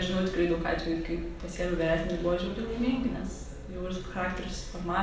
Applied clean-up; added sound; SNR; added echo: none; none; none; reverberation time 0.7 s.